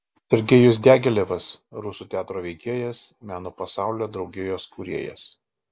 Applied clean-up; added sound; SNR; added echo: none; none; none; none.